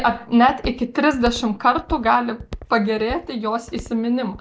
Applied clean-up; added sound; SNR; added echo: none; Walk, footsteps; 16 dB; none.